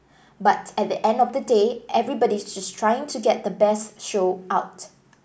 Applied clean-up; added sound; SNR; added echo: none; none; none; none.